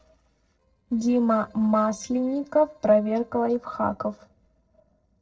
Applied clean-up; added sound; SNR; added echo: neural separator model SepFormer DNS4.